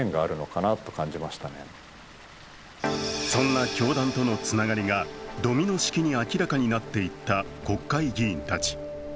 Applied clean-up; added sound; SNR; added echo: none; Water; 19 dB; none.